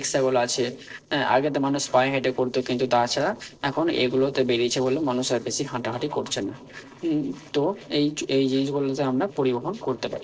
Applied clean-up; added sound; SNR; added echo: neural separator model SepFormer DNS4.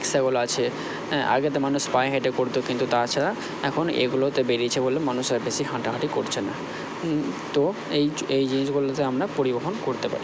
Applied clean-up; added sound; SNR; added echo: none; none; none; none.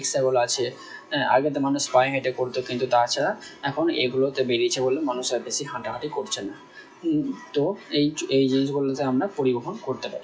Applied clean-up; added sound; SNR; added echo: classical method WPE with log-MMSE.